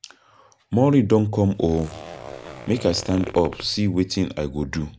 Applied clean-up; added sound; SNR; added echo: none; Zipper (clothing); 16 dB; none.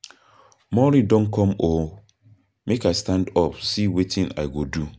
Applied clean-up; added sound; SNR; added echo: none; none; none; none.